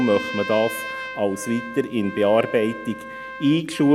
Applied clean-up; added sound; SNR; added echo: none; Trumpet; 12 dB; none.